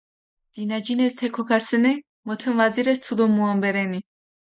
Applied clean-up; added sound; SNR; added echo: neural mask model Resemble Enhance denoiser.